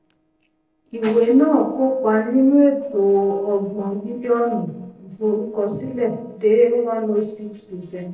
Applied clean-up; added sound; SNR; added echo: neural separator model SepFormer DNS4.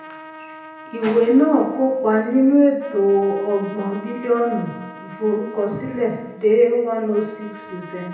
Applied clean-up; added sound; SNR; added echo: none; Trumpet; 20 dB; reverberation time 0.9 s.